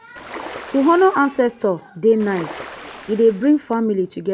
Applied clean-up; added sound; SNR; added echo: none; Ocean; 17 dB; none.